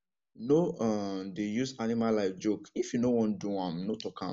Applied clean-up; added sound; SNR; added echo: none; none; none; none.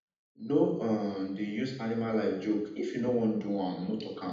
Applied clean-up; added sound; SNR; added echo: none; none; none; reverberation time 0.8 s.